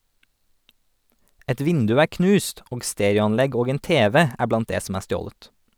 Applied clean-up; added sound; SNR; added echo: none; none; none; none.